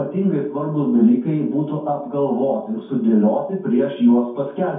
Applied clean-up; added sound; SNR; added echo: none; none; none; reverberation time 0.6 s.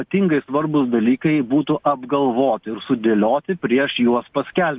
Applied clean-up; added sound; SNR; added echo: none; none; none; none.